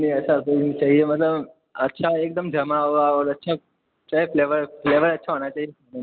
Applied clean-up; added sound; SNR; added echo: none; none; none; none.